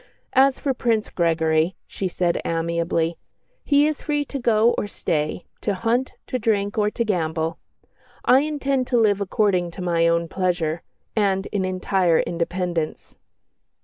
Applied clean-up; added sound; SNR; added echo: neural mask model Resemble Enhance denoiser.